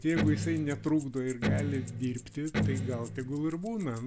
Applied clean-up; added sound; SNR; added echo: none; Electric guitar + Keys jangling; 2 dB; none.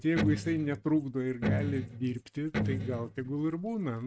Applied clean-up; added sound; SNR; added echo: neural mask model RNNoise.